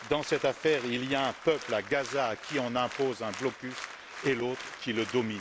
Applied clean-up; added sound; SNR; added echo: none; Applause; 12 dB; none.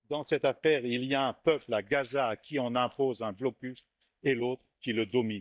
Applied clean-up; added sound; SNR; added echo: neural mask model DeepFilterNet 3.